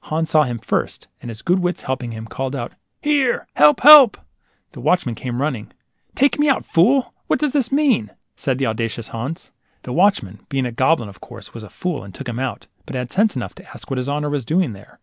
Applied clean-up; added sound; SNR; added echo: none; none; none; none.